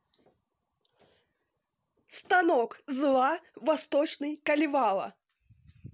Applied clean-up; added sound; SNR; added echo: none; none; none; none.